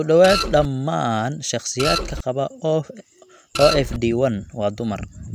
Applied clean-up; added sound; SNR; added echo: none; Printer; 4 dB; none.